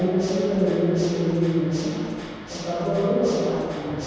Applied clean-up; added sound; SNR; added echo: none; Water / Mechanisms; 15 dB; reverberation time 2.2 s.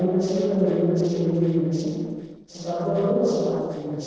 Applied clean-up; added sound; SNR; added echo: neural separator model SepFormer DNS4.